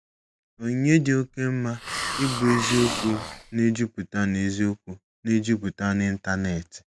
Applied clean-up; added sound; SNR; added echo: none; Hiss; 7 dB; none.